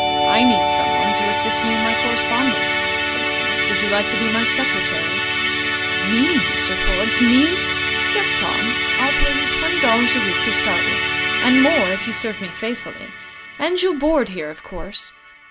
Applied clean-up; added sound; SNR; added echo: none; Musical instrument; -2 dB; none.